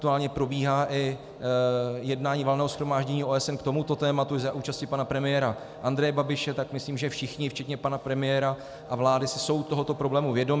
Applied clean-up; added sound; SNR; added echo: none; Brass instrument; 20 dB; none.